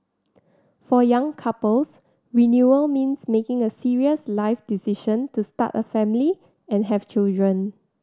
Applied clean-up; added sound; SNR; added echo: none; none; none; none.